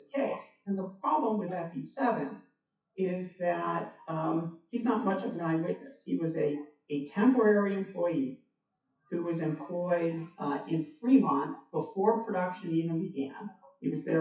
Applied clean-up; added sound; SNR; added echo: classical method WPE with log-MMSE.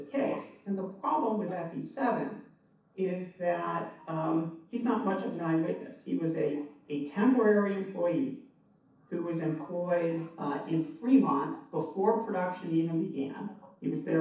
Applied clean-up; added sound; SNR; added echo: neural separator model SepFormer DNS4.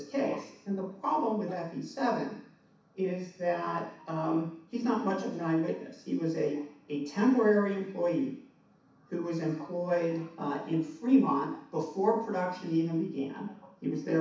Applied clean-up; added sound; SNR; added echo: none; Bowed string instrument; 18 dB; reverberation time 0.7 s.